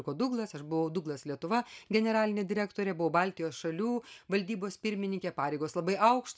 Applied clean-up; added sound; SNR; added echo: none; none; none; none.